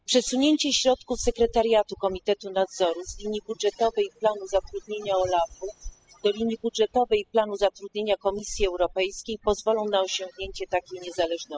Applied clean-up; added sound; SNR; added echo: classical method spectral subtraction.